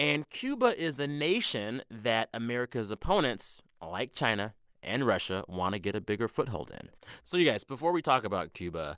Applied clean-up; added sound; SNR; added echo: none; none; none; none.